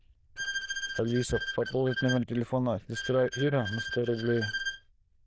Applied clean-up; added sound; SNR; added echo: neural diffusion model UNIVERSE++.